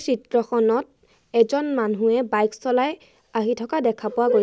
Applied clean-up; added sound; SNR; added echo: none; none; none; none.